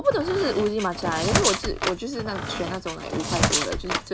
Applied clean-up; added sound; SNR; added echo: none; Squeak; 1 dB; none.